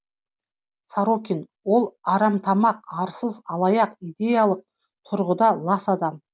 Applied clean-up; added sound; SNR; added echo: none; none; none; none.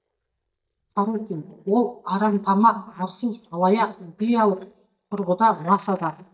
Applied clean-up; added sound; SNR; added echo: neural mask model DeepFilterNet 3.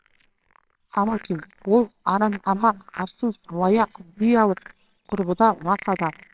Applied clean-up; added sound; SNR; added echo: neural separator model SepFormer WHAMR!.